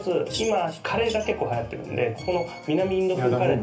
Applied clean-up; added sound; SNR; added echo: none; Bird vocalization, bird call, bird song; 14 dB; reverberation time 0.3 s.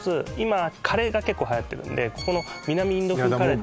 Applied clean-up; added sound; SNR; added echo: none; none; none; none.